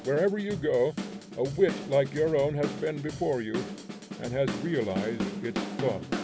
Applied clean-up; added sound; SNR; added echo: none; Drum / Drum kit; 7 dB; none.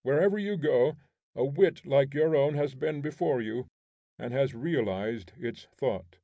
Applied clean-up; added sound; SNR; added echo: none; none; none; none.